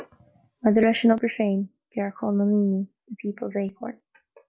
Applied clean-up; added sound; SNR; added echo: none; none; none; none.